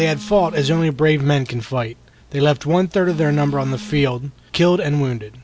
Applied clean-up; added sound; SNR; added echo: none; Telephone; 19 dB; none.